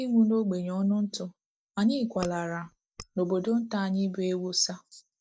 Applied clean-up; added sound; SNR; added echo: neural mask model DeepFilterNet 3.